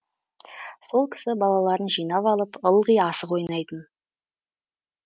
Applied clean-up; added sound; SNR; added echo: none; none; none; none.